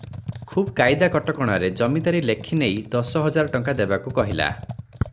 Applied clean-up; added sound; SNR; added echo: none; Computer keyboard; 12 dB; none.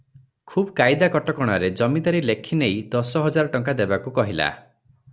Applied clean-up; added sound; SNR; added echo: none; none; none; none.